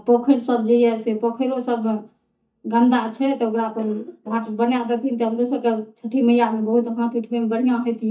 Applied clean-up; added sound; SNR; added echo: neural mask model DeepFilterNet 3.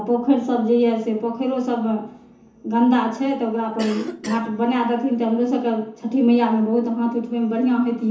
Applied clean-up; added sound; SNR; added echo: none; Cough; 14 dB; reverberation time 0.9 s.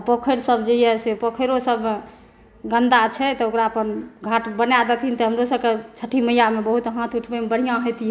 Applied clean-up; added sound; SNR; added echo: none; none; none; none.